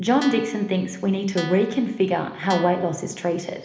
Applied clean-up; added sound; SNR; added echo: none; Guitar; 15 dB; reverberation time 1.0 s.